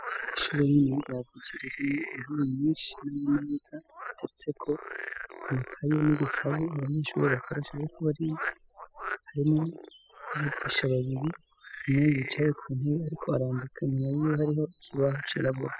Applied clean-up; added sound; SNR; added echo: classical method spectral subtraction.